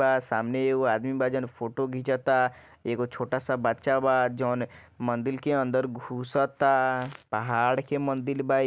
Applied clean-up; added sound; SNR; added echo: none; none; none; none.